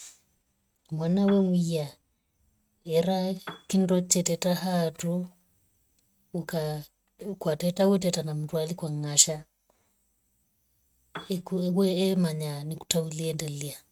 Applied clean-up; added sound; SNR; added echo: neural mask model RNNoise.